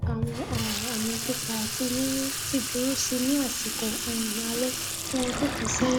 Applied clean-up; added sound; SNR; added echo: none; Sink (filling or washing) / Water tap, faucet; 1 dB; none.